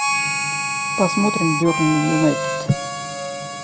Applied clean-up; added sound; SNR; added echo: none; Harmonica; 2 dB; none.